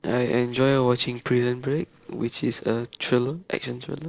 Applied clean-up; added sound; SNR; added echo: neural separator model SepFormer DNS4.